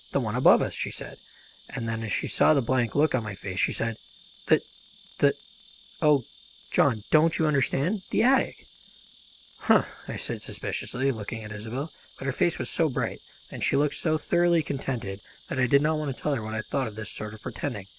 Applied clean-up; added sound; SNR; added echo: none; Insect; 10 dB; none.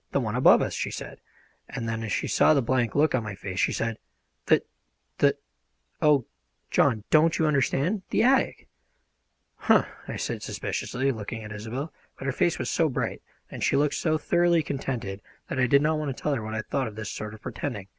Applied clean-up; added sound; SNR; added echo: none; none; none; none.